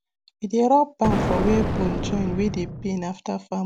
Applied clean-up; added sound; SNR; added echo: none; Explosion; 2 dB; none.